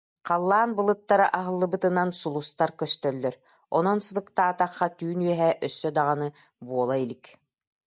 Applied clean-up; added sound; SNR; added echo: none; none; none; none.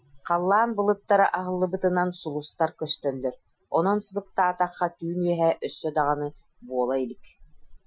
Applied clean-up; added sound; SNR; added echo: classical method Wiener filter.